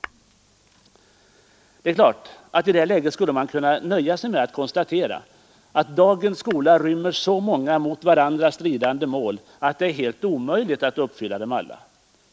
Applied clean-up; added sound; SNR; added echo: neural mask model Resemble Enhance denoiser.